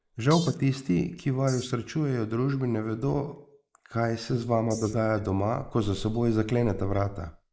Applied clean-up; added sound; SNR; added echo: neural mask model Resemble Enhance denoiser.